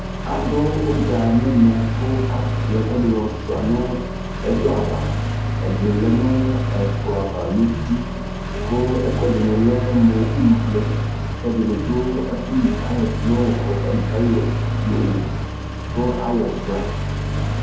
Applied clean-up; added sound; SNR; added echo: none; Accelerating, revving, vroom; 1 dB; reverberation time 2.0 s.